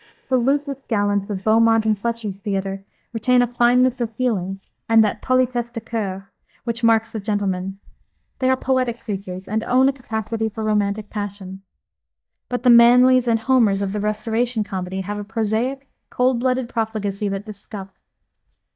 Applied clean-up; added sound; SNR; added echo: neural mask model DeepFilterNet 3.